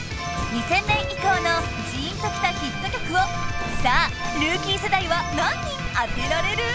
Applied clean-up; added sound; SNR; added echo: none; Subway, metro, underground; 8 dB; none.